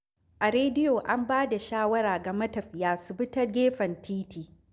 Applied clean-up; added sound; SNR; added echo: none; none; none; none.